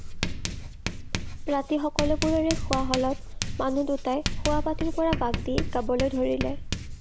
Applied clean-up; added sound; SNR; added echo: none; Writing; 2 dB; none.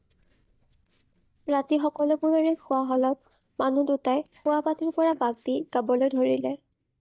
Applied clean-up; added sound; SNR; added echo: neural mask model DeepFilterNet 3.